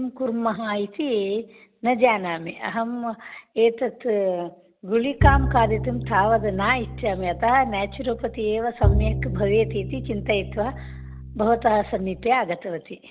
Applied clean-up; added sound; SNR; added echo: none; Bowed string instrument; 3 dB; none.